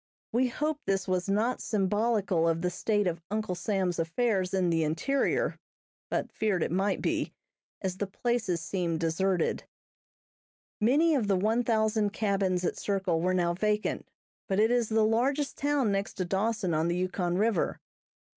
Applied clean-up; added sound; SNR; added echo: none; none; none; none.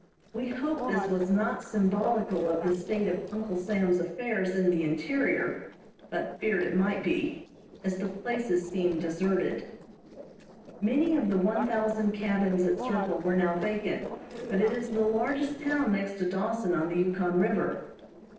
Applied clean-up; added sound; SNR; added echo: neural separator model SepFormer DNS4.